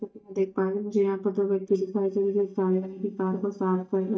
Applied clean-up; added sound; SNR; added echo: neural mask model DeepFilterNet 3.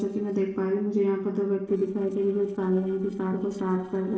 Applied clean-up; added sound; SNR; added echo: neural separator model SepFormer DNS4.